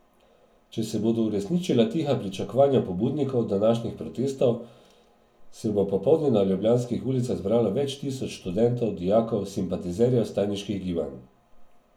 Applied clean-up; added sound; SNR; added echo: none; none; none; reverberation time 0.2 s.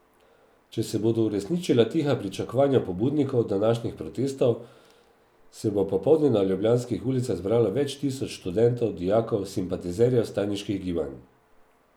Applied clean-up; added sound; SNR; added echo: none; none; none; none.